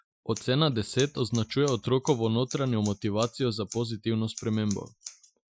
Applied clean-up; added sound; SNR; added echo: classical method Wiener filter.